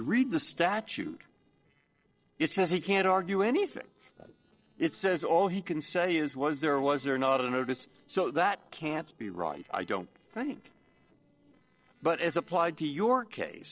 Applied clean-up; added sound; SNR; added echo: neural separator model SepFormer DNS4.